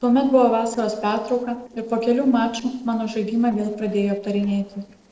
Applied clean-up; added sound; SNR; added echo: neural separator model SepFormer DNS4.